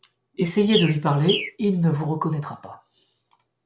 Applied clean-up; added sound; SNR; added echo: none; Bird; 9 dB; none.